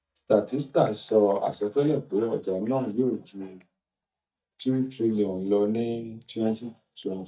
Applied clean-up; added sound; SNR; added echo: neural mask model DeepFilterNet 3.